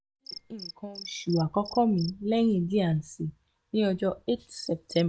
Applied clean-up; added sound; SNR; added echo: none; Cricket; 19 dB; none.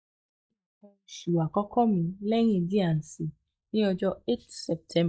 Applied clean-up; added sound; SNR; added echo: neural mask model DeepFilterNet 3.